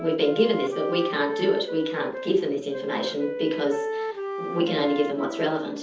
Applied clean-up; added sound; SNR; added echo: none; Wind instrument, woodwind instrument; 7 dB; reverberation time 0.7 s.